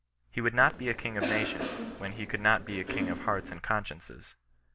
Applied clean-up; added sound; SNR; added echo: none; Cough; 5 dB; none.